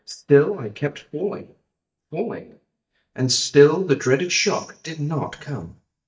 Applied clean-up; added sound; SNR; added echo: neural mask model DeepFilterNet 3.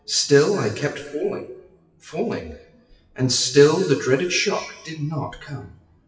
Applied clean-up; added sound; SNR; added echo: classical method WPE with log-MMSE.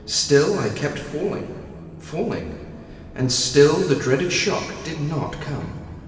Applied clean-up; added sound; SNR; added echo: none; Bus; 18 dB; reverberation time 2.3 s.